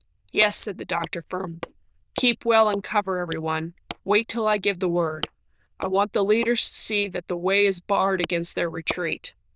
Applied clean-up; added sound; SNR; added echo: neural diffusion model UNIVERSE++.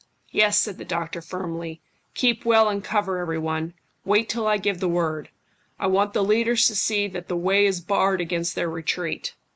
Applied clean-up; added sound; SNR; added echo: none; none; none; none.